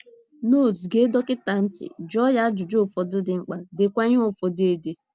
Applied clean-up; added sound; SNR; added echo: none; none; none; none.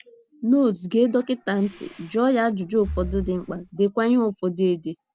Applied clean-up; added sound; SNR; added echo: none; Breathing; 14 dB; none.